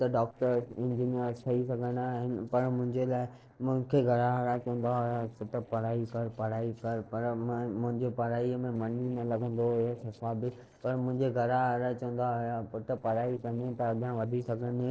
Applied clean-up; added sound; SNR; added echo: neural separator model SepFormer DNS4.